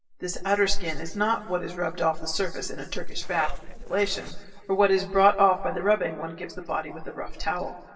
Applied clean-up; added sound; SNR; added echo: neural separator model SepFormer DNS4.